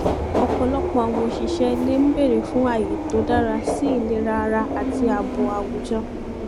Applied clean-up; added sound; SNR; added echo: none; Subway, metro, underground; 2 dB; none.